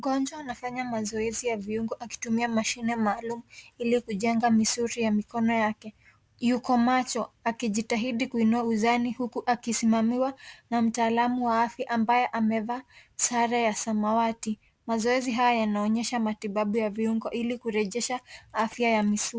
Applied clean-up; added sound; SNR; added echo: none; none; none; none.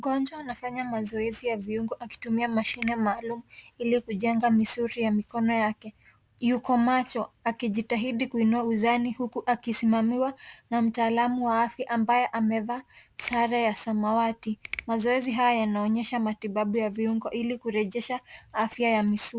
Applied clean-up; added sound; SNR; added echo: none; Finger snapping; 16 dB; none.